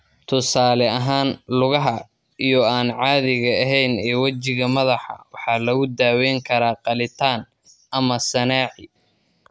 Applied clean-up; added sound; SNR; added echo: none; none; none; none.